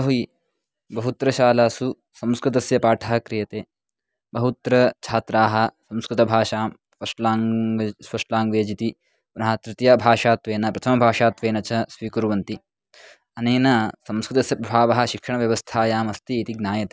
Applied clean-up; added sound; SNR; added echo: none; none; none; none.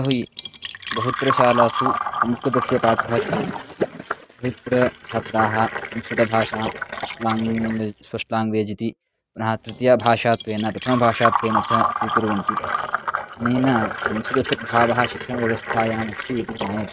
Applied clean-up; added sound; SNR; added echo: neural mask model RNNoise.